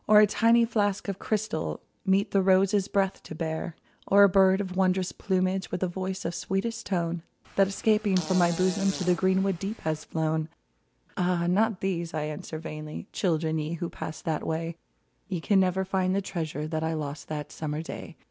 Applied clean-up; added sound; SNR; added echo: none; Fart; 14 dB; none.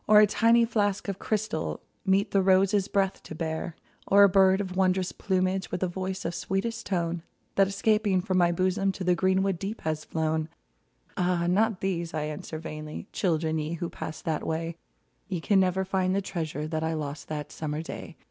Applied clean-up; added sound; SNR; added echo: none; none; none; none.